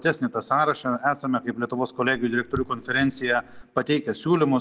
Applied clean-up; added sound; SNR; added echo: none; Raindrop / Drip; 16 dB; none.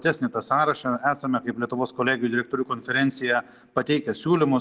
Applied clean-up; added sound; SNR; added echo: none; none; none; none.